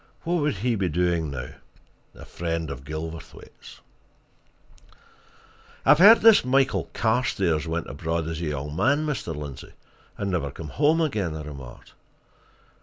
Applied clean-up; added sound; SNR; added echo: none; none; none; none.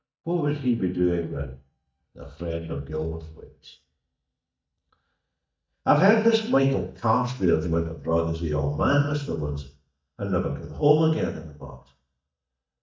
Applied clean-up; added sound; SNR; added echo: neural mask model DeepFilterNet 3.